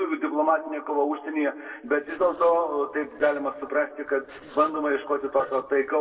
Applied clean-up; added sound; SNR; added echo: neural separator model SepFormer DNS4.